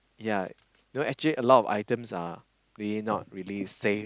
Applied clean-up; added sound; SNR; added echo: none; none; none; none.